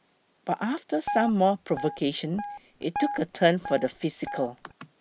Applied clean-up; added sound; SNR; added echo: none; Guitar; 9 dB; none.